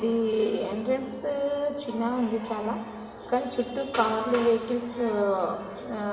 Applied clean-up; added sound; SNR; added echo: none; none; none; reverberation time 2.0 s.